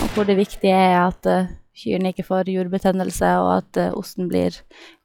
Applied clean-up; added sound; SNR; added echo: classical method log-MMSE.